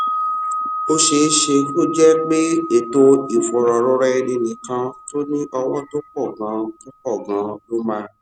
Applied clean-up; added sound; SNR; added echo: none; Wind chime; 10 dB; none.